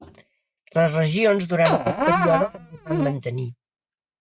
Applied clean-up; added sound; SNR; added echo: neural mask model RNNoise.